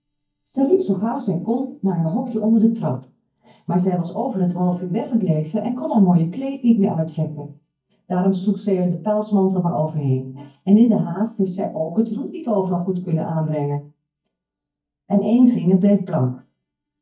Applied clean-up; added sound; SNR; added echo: neural mask model DeepFilterNet 3.